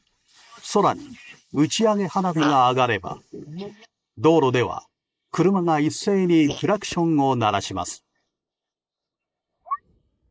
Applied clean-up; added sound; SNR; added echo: neural mask model Resemble Enhance denoiser.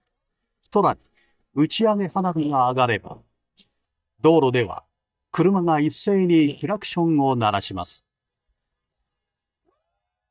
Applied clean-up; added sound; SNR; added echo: neural mask model DeepFilterNet 3.